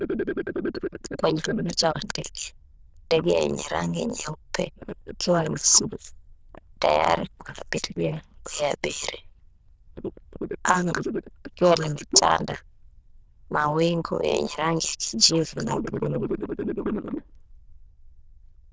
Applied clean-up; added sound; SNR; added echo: neural diffusion model UNIVERSE++.